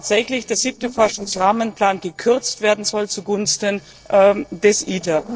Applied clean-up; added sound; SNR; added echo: neural separator model SepFormer DNS4.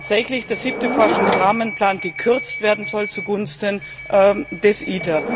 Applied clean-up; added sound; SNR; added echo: none; Subway, metro, underground / Door; 6 dB; none.